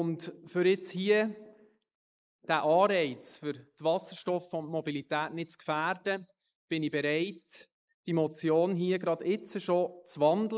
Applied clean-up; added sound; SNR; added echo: neural mask model Resemble Enhance denoiser.